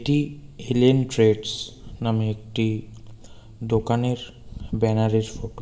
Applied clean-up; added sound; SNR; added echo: none; none; none; reverberation time 1.2 s.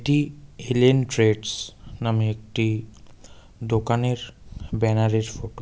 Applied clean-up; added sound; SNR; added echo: none; none; none; none.